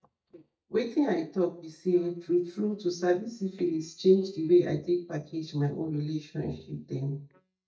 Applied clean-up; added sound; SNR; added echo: neural mask model DeepFilterNet 3.